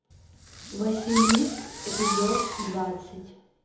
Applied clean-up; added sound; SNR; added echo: none; Fireworks; 3 dB; reverberation time 1.0 s.